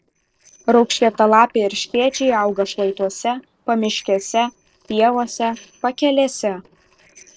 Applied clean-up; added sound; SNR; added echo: neural separator model SepFormer DNS4.